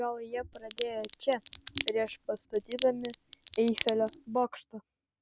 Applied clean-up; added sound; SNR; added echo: none; Crack; 2 dB; none.